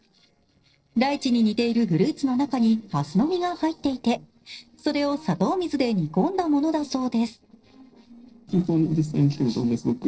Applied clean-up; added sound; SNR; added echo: neural separator model SepFormer DNS4.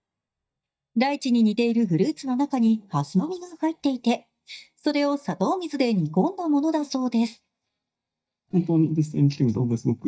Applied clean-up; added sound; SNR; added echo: neural mask model DeepFilterNet 3.